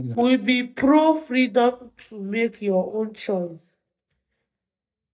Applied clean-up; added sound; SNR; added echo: neural mask model DeepFilterNet 3.